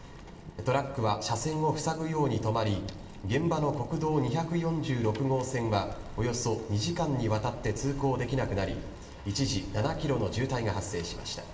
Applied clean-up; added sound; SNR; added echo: none; Bicycle; 15 dB; reverberation time 1.5 s.